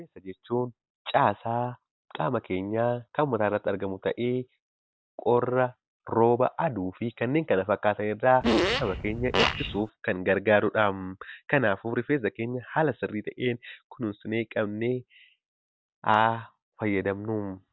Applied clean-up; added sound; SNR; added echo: none; Fart; -1 dB; none.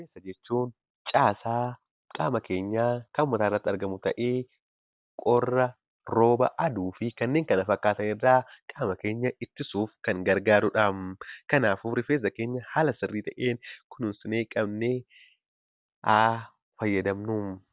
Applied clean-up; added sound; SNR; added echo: none; none; none; none.